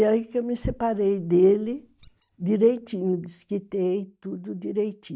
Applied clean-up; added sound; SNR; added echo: neural mask model DeepFilterNet 3.